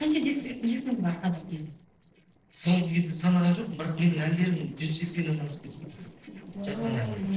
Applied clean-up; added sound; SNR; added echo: neural separator model SepFormer DNS4.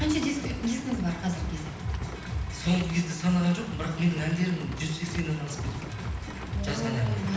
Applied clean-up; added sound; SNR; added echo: none; Rain; 12 dB; reverberation time 0.9 s.